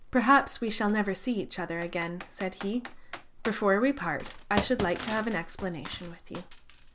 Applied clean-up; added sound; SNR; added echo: none; Computer keyboard; 12 dB; none.